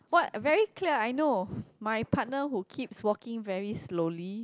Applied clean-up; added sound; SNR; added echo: none; none; none; none.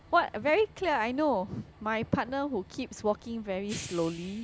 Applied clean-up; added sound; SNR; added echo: none; Train; 19 dB; none.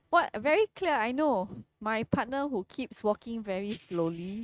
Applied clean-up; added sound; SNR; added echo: neural mask model RNNoise.